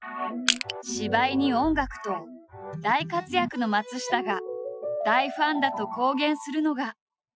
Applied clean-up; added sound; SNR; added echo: classical method Wiener filter.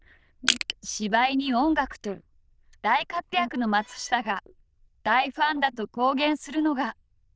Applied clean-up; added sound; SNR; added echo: neural diffusion model UNIVERSE++.